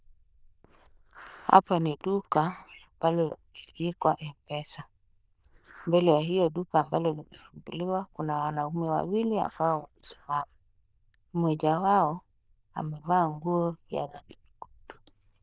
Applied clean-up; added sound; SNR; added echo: neural diffusion model UNIVERSE++.